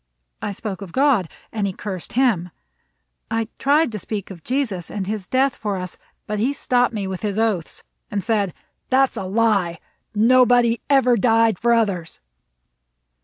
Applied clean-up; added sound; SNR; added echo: none; none; none; none.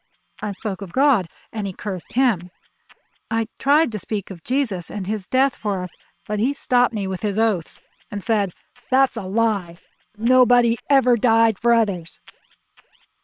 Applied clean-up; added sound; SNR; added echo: neural separator model SepFormer WHAM!.